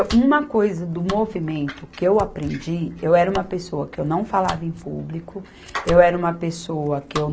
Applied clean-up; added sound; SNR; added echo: none; Domestic sounds, home sounds; 16 dB; none.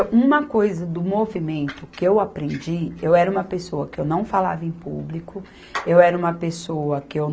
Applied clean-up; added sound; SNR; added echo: none; none; none; none.